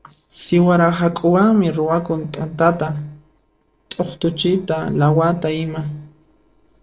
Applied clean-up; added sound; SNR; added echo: neural separator model SepFormer DNS4.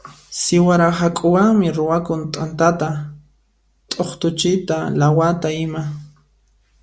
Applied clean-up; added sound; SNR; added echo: none; none; none; none.